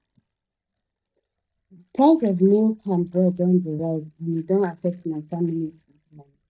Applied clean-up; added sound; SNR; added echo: neural mask model DeepFilterNet 3.